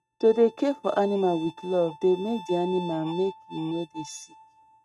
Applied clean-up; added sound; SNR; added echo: neural mask model RNNoise.